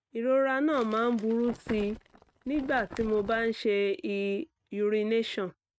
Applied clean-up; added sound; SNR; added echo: neural mask model RNNoise.